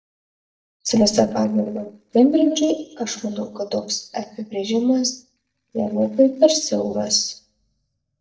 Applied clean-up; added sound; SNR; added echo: neural mask model DeepFilterNet 3.